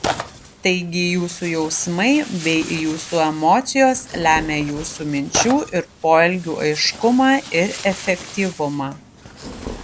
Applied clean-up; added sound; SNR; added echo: none; Tearing; 13 dB; none.